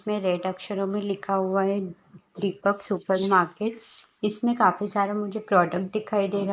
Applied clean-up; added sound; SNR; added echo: neural mask model Resemble Enhance denoiser.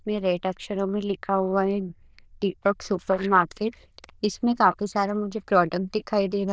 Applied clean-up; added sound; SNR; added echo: neural diffusion model UNIVERSE++.